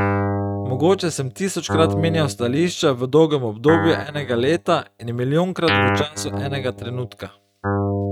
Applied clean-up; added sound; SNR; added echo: neural mask model RNNoise.